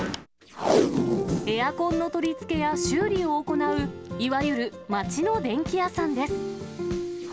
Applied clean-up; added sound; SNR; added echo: none; Packing tape, duct tape; 6 dB; none.